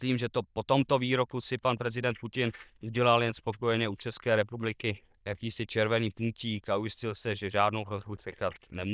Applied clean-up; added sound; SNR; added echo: neural diffusion model UNIVERSE++.